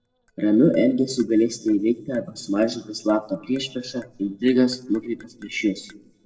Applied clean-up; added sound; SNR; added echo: neural separator model SepFormer DNS4.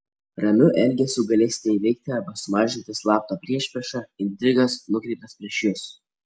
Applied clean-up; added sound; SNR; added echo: none; none; none; none.